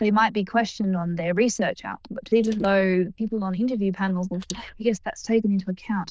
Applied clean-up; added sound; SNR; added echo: neural diffusion model UNIVERSE++.